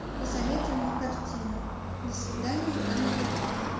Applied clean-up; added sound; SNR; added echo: none; Car passing by / Traffic noise, roadway noise; -3 dB; reverberation time 1.0 s.